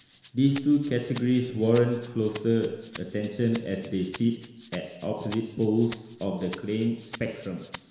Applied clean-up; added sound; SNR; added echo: none; Rattle (instrument); 13 dB; reverberation time 1.1 s.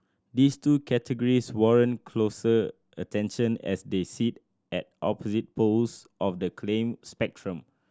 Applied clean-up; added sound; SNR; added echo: none; none; none; none.